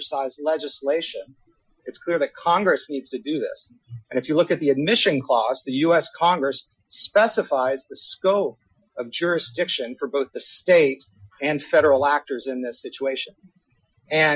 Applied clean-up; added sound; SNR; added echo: classical method Wiener filter.